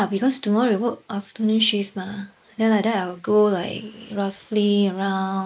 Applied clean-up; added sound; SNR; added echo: neural mask model Resemble Enhance denoiser.